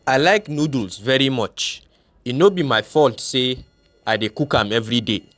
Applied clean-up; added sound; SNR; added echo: neural separator model SepFormer DNS4.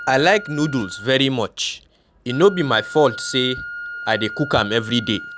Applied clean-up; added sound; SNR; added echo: none; Wind instrument, woodwind instrument; 14 dB; none.